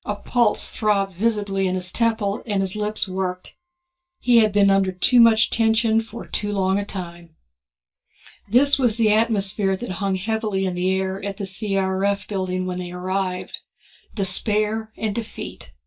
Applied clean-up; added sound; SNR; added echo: neural mask model DeepFilterNet 3.